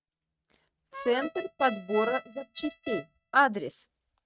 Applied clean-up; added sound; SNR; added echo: neural mask model RNNoise.